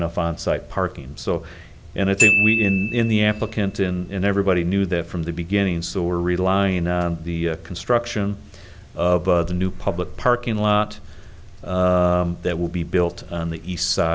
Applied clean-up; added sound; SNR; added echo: none; Glockenspiel; 3 dB; none.